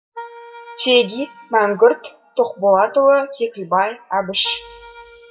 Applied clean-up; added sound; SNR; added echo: classical method WPE with log-MMSE.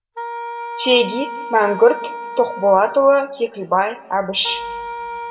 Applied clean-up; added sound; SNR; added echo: none; Wind instrument, woodwind instrument; 11 dB; reverberation time 2.8 s.